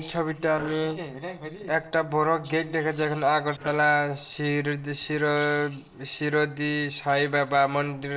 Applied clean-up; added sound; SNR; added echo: neural separator model SepFormer DNS4.